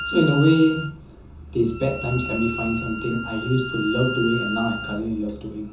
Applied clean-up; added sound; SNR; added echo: none; Bowed string instrument; 8 dB; reverberation time 0.6 s.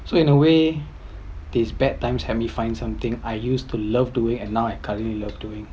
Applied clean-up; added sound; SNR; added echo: none; none; none; none.